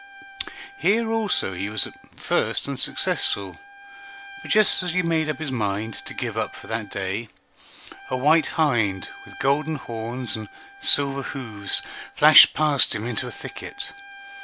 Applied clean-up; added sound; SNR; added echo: none; Trumpet; 19 dB; none.